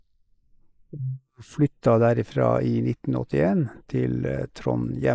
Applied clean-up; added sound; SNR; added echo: neural mask model Resemble Enhance denoiser.